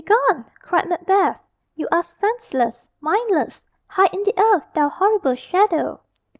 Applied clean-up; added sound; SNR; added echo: none; none; none; none.